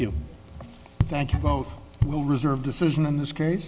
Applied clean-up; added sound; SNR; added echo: none; none; none; none.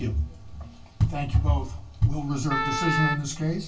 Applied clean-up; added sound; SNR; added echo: none; Wind instrument, woodwind instrument; 3 dB; reverberation time 0.2 s.